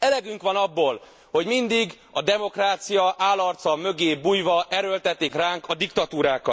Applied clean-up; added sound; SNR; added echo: none; none; none; none.